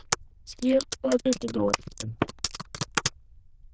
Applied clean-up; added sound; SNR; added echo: neural diffusion model UNIVERSE++.